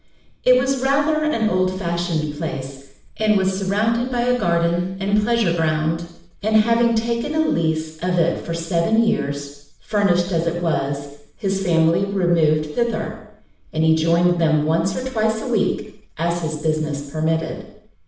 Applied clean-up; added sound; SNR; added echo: none; none; none; reverberation time 0.7 s.